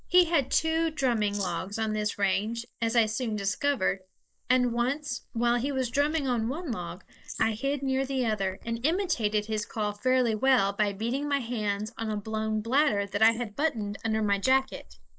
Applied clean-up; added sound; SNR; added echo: neural mask model Resemble Enhance denoiser.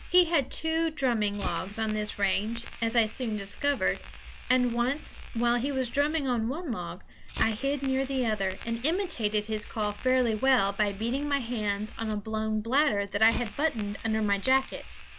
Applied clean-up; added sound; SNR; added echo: none; Fire; 11 dB; none.